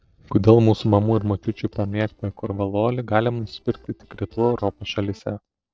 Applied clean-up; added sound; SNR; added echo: neural separator model SepFormer DNS4.